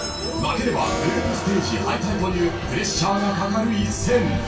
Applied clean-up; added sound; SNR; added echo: none; Acoustic guitar / Strum; 11 dB; reverberation time 0.2 s.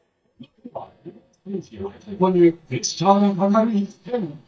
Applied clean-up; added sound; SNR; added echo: neural mask model DeepFilterNet 3.